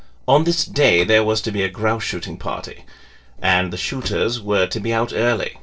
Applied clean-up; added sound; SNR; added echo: neural separator model SepFormer DNS4.